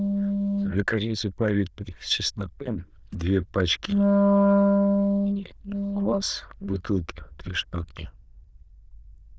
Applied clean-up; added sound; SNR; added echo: neural diffusion model UNIVERSE++.